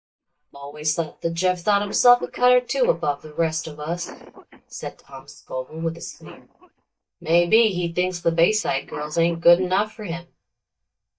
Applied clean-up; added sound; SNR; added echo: neural mask model DeepFilterNet 3.